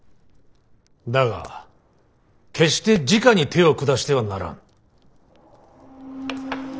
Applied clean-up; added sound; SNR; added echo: neural separator model SepFormer DNS4.